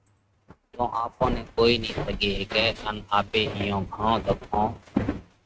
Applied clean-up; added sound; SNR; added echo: neural mask model RNNoise.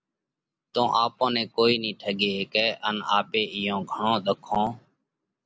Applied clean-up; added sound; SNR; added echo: none; none; none; none.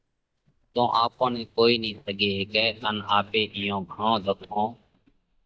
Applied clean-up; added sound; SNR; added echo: neural mask model DeepFilterNet 3.